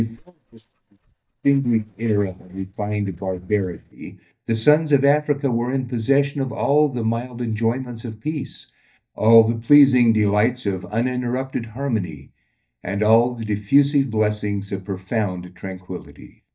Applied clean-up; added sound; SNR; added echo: neural mask model DeepFilterNet 3.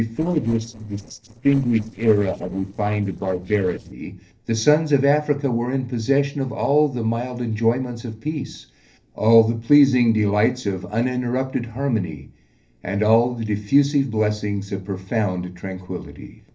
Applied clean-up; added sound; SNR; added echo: neural separator model SepFormer DNS4.